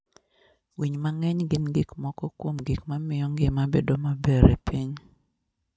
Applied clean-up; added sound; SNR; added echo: none; none; none; none.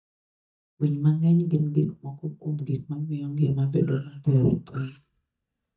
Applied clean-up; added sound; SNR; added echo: neural mask model DeepFilterNet 3.